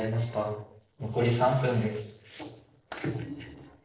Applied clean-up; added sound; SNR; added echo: neural separator model SepFormer DNS4.